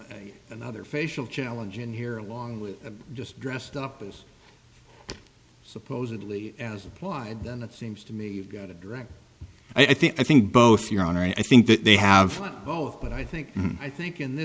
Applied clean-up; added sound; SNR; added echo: none; none; none; none.